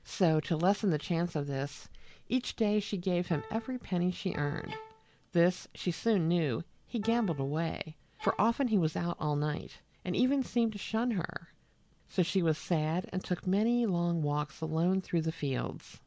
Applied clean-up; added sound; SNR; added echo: none; Bowed string instrument + Piano; 17 dB; none.